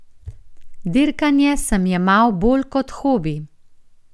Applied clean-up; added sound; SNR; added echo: none; none; none; none.